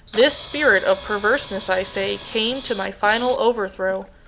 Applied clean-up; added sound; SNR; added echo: none; Camera; 17 dB; none.